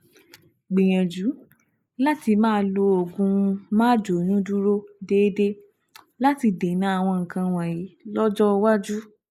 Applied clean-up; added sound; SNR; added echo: neural mask model Resemble Enhance denoiser.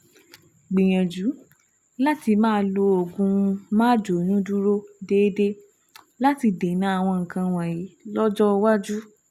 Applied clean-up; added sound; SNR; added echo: none; none; none; none.